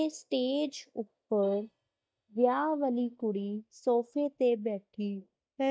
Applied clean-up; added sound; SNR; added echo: neural mask model DeepFilterNet 3.